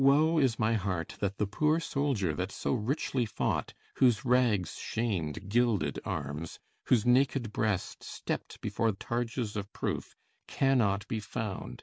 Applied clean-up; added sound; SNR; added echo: none; none; none; none.